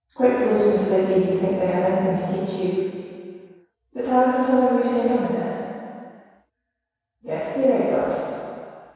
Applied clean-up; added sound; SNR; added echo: none; none; none; reverberation time 2.2 s.